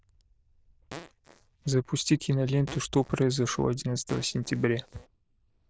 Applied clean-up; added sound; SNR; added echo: neural diffusion model UNIVERSE++.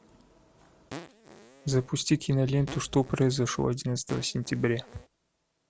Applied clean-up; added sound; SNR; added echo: none; Fart; 17 dB; none.